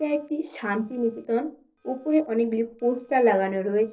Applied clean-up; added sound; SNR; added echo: neural separator model SepFormer DNS4.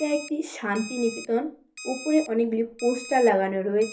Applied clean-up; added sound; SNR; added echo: none; Alarm; 16 dB; reverberation time 0.3 s.